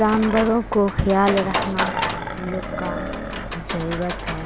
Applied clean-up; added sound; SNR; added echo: none; Livestock, farm animals, working animals; 5 dB; none.